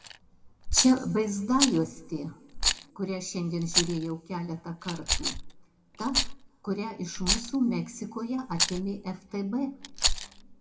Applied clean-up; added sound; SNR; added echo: none; Rattle; 2 dB; reverberation time 1.5 s.